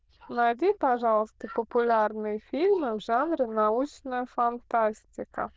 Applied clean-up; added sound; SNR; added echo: neural diffusion model UNIVERSE++.